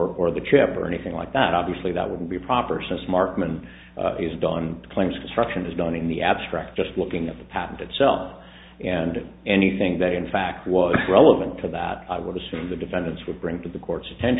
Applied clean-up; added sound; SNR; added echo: none; none; none; none.